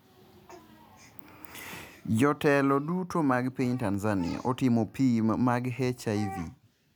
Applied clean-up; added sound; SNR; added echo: none; none; none; none.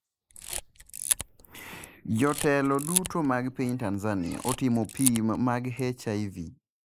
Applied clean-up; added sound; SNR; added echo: neural mask model Resemble Enhance denoiser.